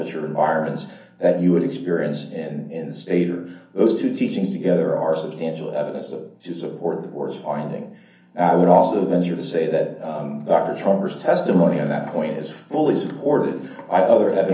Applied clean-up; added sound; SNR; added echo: none; none; none; reverberation time 0.6 s.